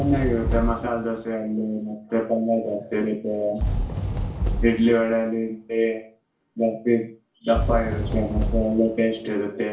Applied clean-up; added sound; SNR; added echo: none; Fireworks; 5 dB; reverberation time 0.3 s.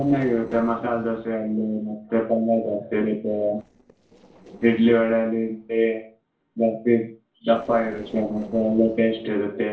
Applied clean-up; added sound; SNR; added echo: neural separator model SepFormer DNS4.